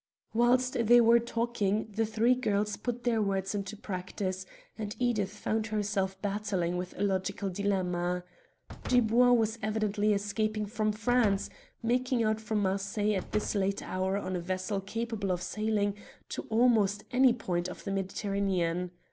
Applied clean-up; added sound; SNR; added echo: none; Slam; 17 dB; none.